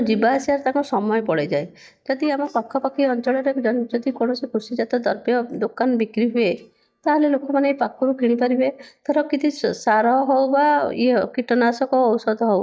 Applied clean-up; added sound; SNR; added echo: neural mask model DeepFilterNet 3.